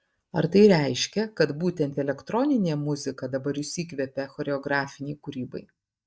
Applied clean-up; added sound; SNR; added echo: neural mask model DeepFilterNet 3.